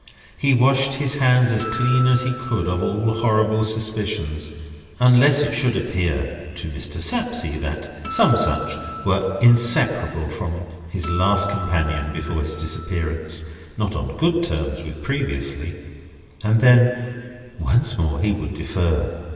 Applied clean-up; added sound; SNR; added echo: none; Acoustic guitar; 11 dB; reverberation time 2.5 s.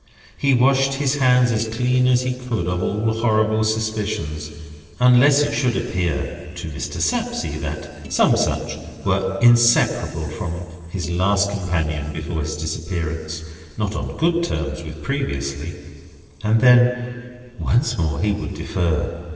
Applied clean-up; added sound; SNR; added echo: neural separator model SepFormer DNS4.